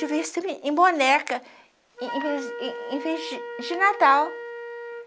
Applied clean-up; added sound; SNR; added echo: none; Wind instrument, woodwind instrument; 12 dB; none.